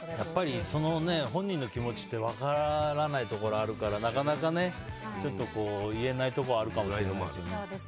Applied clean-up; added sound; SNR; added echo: none; none; none; none.